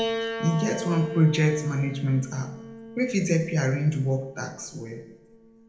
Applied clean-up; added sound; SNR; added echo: none; Piano; 10 dB; reverberation time 0.7 s.